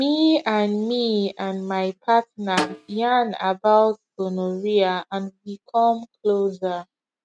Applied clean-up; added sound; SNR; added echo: neural mask model RNNoise.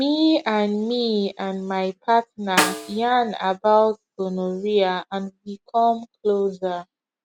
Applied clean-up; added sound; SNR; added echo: none; Snare drum; 7 dB; none.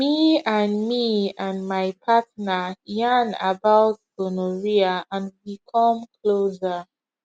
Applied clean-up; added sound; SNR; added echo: none; none; none; none.